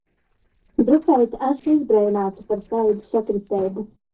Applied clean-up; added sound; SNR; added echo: neural separator model SepFormer DNS4.